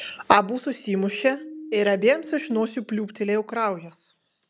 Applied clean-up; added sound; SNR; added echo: none; Siren; 14 dB; none.